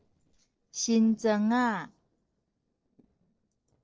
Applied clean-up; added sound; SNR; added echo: neural separator model SepFormer DNS4.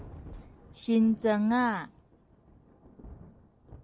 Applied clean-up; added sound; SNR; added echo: none; Thunder; 19 dB; none.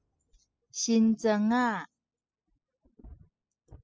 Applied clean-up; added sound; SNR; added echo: classical method spectral subtraction.